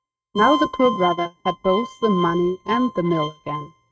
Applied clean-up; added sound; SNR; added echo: neural mask model RNNoise.